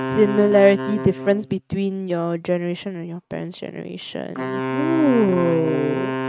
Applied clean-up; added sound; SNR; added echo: neural mask model RNNoise.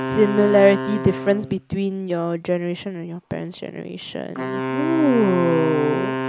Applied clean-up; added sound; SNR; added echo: none; Wind instrument, woodwind instrument; 7 dB; none.